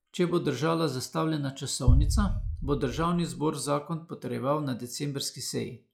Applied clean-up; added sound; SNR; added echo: classical method log-MMSE.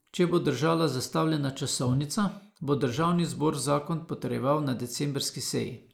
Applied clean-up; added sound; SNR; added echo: neural mask model Resemble Enhance denoiser.